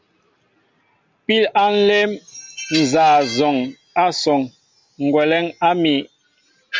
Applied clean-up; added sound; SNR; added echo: none; none; none; none.